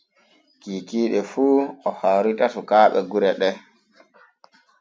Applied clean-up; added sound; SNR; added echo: none; none; none; none.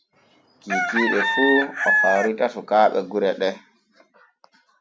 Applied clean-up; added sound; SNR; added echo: none; Chicken, rooster; 0 dB; none.